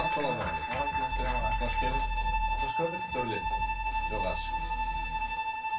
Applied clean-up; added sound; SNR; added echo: none; Bowed string instrument; -1 dB; reverberation time 0.2 s.